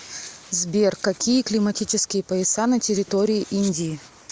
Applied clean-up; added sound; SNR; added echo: none; none; none; none.